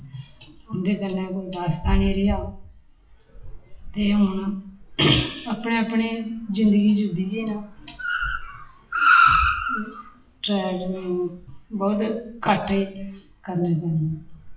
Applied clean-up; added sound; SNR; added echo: classical method WPE with log-MMSE.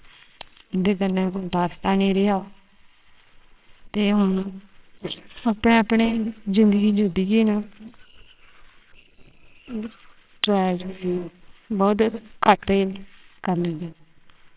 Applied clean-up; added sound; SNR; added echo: neural separator model SepFormer WHAMR!.